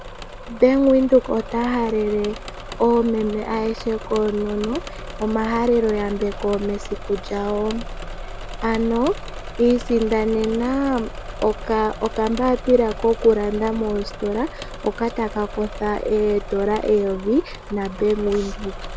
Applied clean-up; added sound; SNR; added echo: none; Engine / Mechanisms; 11 dB; none.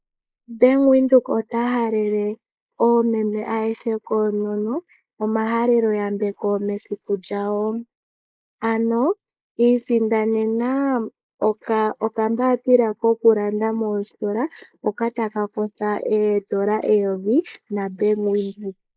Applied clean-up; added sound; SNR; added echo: neural mask model Resemble Enhance denoiser.